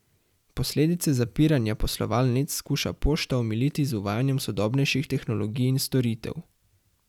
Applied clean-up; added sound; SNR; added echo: none; none; none; none.